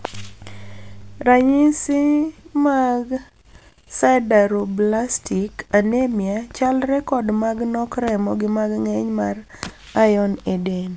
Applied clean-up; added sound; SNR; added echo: none; none; none; none.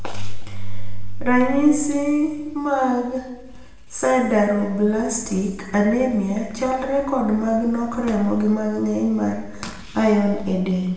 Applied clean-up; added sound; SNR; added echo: none; none; none; reverberation time 1.0 s.